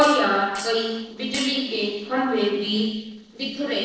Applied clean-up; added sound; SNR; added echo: neural separator model SepFormer DNS4.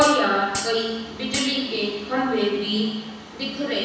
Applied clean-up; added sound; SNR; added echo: none; Hi-hat; 9 dB; reverberation time 1.1 s.